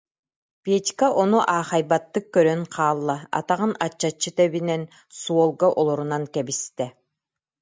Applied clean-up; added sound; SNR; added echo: none; none; none; none.